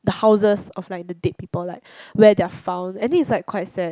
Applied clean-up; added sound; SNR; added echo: none; none; none; none.